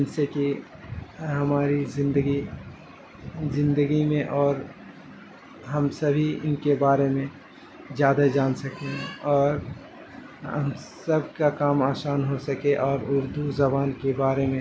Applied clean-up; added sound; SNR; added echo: none; none; none; none.